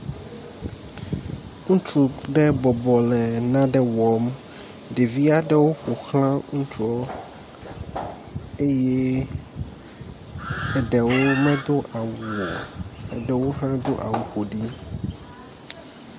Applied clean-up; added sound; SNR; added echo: none; Squeak; 5 dB; none.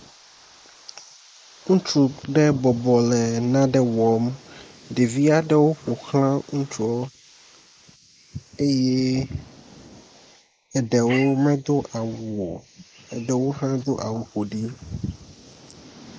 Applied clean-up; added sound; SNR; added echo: neural mask model Resemble Enhance denoiser.